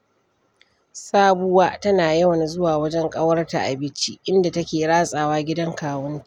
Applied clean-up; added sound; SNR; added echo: none; none; none; none.